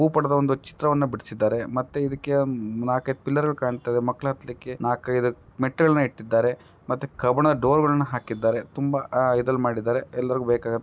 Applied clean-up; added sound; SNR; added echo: none; none; none; none.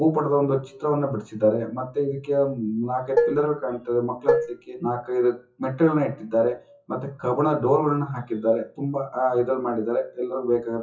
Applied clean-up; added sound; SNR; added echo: classical method WPE with log-MMSE.